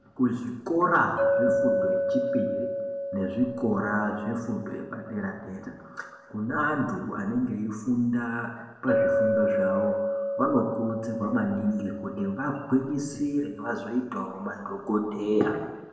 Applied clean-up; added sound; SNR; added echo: none; Chink, clink; 3 dB; reverberation time 1.0 s.